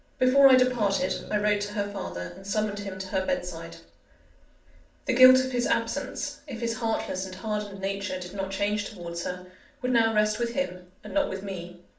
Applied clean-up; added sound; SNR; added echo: none; Burping, eructation; 17 dB; reverberation time 0.4 s.